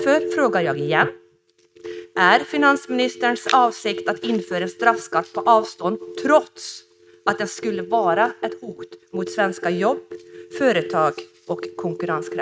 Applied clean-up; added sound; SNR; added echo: neural mask model RNNoise.